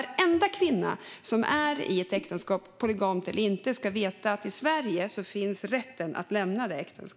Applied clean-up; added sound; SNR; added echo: none; Whoosh, swoosh, swish; 19 dB; none.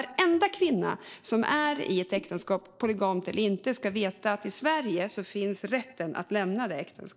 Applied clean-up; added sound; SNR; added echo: neural separator model SepFormer DNS4.